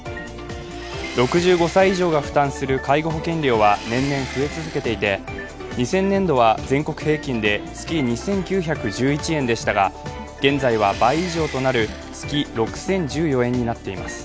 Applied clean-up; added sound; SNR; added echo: none; Engine; 16 dB; none.